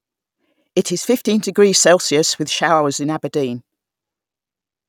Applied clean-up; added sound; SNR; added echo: none; none; none; none.